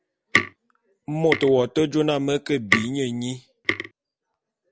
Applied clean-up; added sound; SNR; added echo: none; Tick; 4 dB; none.